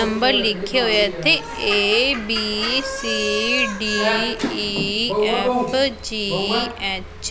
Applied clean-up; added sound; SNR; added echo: none; Telephone; 19 dB; none.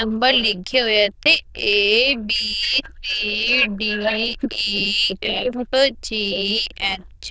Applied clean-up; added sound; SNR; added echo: neural diffusion model UNIVERSE++.